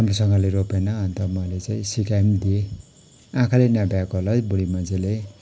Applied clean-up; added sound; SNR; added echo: none; none; none; none.